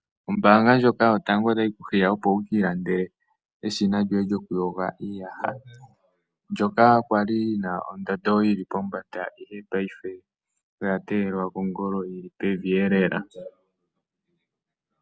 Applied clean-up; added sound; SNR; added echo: none; none; none; none.